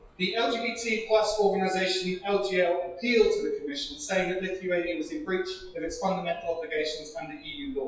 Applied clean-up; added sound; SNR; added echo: classical method WPE with log-MMSE.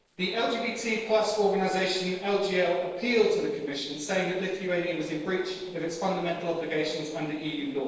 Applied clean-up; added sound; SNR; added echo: neural separator model SepFormer DNS4.